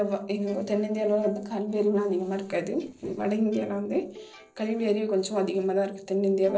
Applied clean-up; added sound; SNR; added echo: neural separator model SepFormer DNS4.